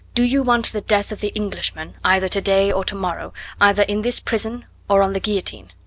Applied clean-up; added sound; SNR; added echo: none; Crackle; 18 dB; none.